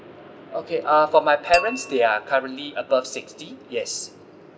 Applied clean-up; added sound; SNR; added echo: none; Tap / Glass; 10 dB; none.